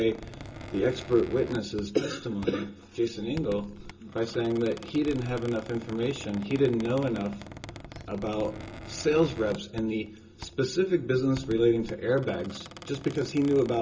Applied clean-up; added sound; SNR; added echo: none; Squeak; 16 dB; reverberation time 0.2 s.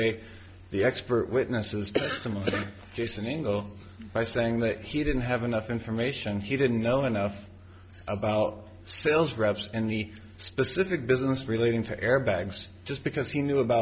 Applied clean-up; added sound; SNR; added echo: none; none; none; none.